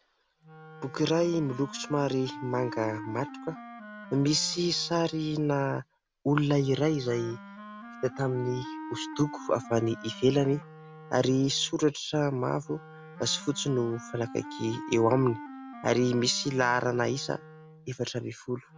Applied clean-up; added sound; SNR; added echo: none; Wind instrument, woodwind instrument; 15 dB; none.